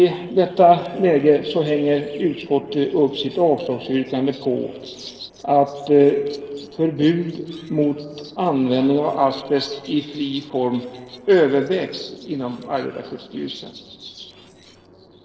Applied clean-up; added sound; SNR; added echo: neural separator model SepFormer DNS4.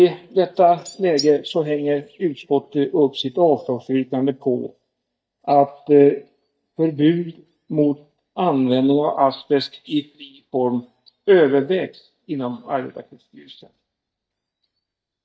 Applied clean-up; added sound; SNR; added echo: neural mask model DeepFilterNet 3.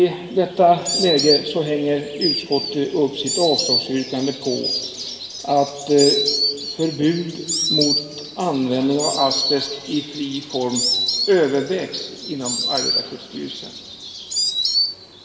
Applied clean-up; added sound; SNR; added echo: none; Insect; 3 dB; reverberation time 1.6 s.